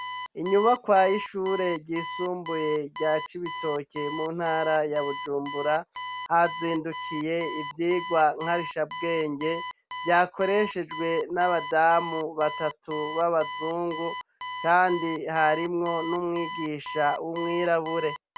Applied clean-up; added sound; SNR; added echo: none; Alarm; 10 dB; none.